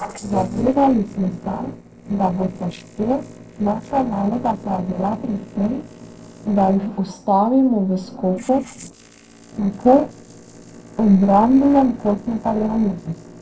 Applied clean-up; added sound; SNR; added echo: neural separator model SepFormer DNS4.